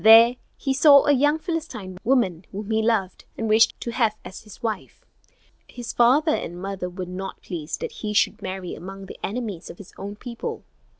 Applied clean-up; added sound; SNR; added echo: none; none; none; none.